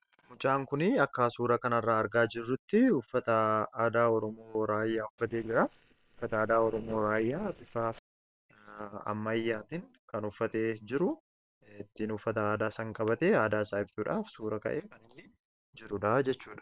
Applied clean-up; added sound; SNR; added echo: neural separator model SepFormer WHAM!.